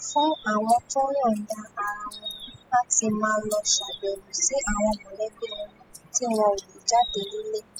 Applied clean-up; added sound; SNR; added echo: classical method spectral subtraction.